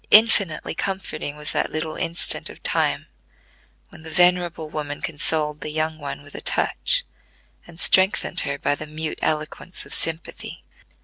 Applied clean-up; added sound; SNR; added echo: none; none; none; none.